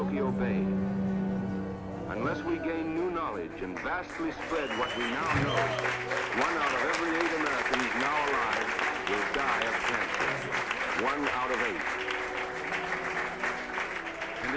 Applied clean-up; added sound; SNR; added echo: none; Applause; -3 dB; none.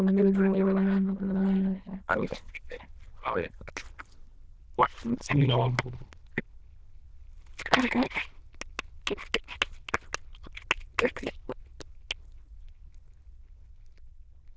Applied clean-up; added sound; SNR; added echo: neural diffusion model UNIVERSE++.